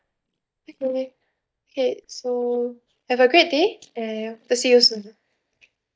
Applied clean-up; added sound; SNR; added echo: neural mask model DeepFilterNet 3.